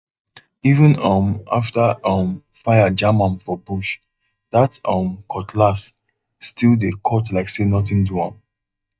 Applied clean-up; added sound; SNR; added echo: neural mask model DeepFilterNet 3.